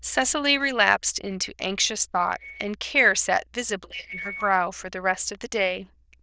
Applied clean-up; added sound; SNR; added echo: neural diffusion model UNIVERSE++.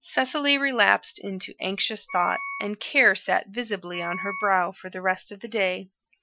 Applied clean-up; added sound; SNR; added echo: classical method Wiener filter.